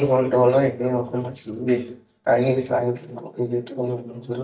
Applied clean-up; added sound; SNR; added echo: neural mask model DeepFilterNet 3.